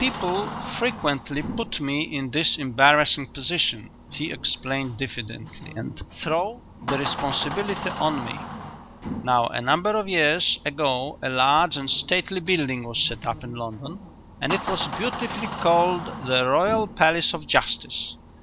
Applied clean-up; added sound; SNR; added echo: none; Door; 11 dB; none.